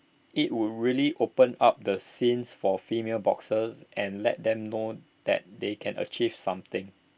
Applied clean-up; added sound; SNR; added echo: none; none; none; none.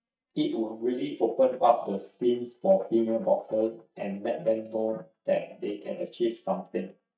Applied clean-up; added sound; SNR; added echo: neural mask model DeepFilterNet 3.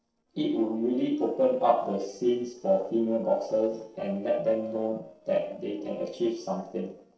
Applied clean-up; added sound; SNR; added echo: neural separator model SepFormer DNS4.